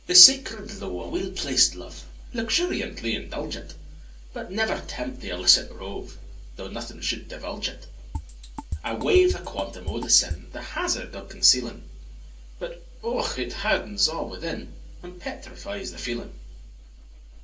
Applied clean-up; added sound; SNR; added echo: none; Drum kit; 6 dB; reverberation time 0.3 s.